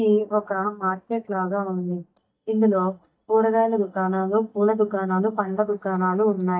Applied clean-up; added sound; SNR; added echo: neural mask model DeepFilterNet 3.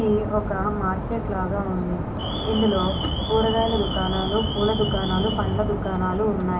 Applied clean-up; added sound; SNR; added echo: none; Alarm; 2 dB; reverberation time 0.4 s.